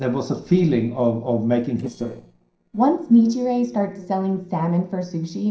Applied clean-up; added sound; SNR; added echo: neural separator model SepFormer DNS4.